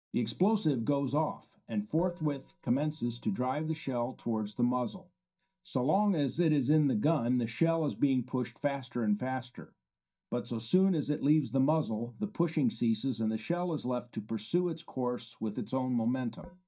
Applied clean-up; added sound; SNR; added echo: neural mask model DeepFilterNet 3.